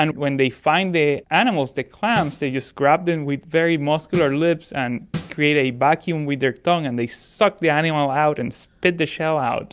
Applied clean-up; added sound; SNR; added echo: none; Snare drum; 14 dB; none.